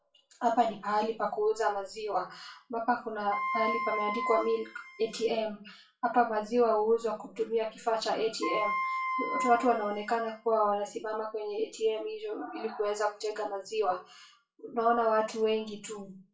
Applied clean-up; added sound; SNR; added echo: classical method WPE with log-MMSE.